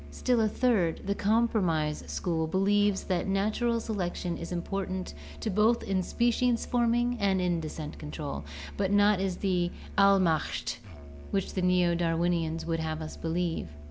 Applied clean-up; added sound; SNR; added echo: none; Musical instrument; 14 dB; none.